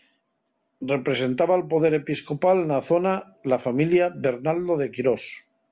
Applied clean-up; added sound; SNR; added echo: none; none; none; none.